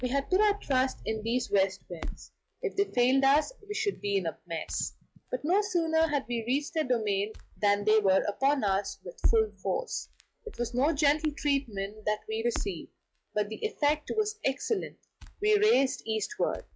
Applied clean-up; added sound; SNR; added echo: classical method log-MMSE.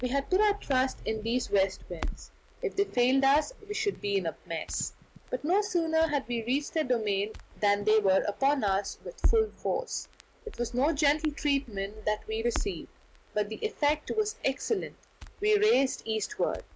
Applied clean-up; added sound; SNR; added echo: none; Crackle; 10 dB; none.